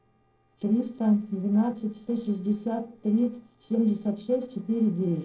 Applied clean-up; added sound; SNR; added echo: neural separator model SepFormer DNS4.